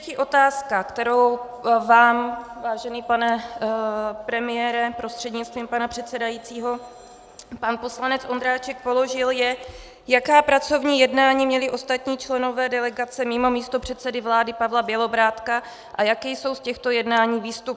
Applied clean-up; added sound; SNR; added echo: none; none; none; none.